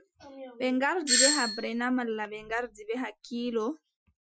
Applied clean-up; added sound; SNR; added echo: classical method Wiener filter.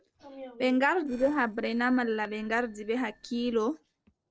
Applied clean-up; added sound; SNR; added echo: neural separator model SepFormer DNS4.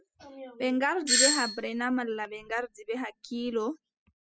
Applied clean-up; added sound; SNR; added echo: classical method spectral subtraction.